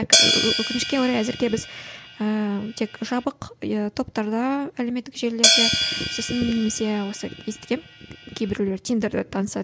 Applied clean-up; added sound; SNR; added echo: none; Hi-hat; -1 dB; none.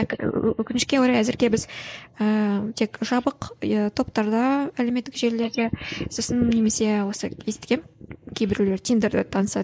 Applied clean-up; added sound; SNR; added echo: neural mask model Resemble Enhance denoiser.